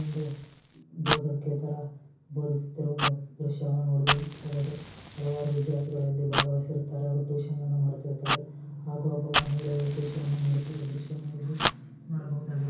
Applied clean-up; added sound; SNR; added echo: none; Fire; 4 dB; reverberation time 0.6 s.